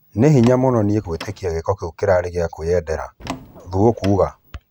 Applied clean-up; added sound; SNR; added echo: none; Door; 16 dB; none.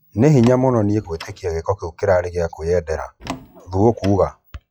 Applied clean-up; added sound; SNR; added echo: classical method log-MMSE.